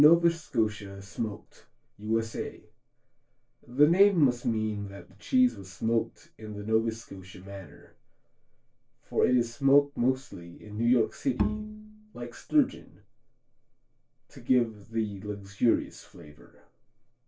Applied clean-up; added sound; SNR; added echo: neural separator model SepFormer DNS4.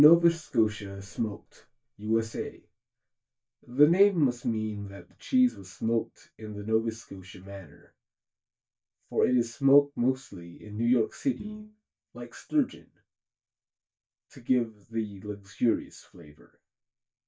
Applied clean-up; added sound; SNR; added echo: neural mask model DeepFilterNet 3.